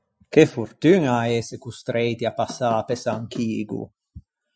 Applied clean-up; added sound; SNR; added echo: classical method Wiener filter.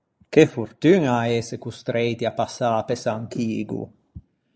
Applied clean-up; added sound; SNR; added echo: neural mask model Resemble Enhance denoiser.